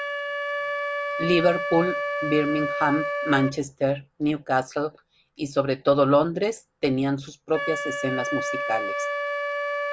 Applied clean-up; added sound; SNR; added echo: none; Wind instrument, woodwind instrument; 5 dB; none.